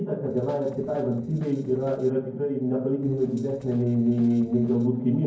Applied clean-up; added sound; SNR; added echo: neural separator model SepFormer DNS4.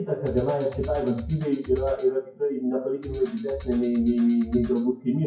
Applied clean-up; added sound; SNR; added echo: classical method WPE with log-MMSE.